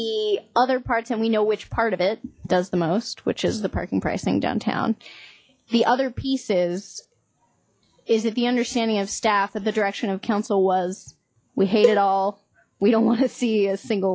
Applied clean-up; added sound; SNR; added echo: classical method log-MMSE.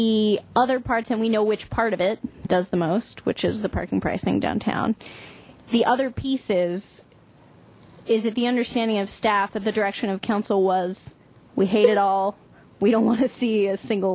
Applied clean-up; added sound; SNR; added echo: none; Cowbell; 4 dB; none.